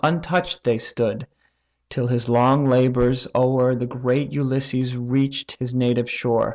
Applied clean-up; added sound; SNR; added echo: none; none; none; none.